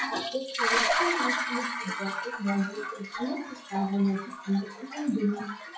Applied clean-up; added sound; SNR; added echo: classical method WPE with log-MMSE.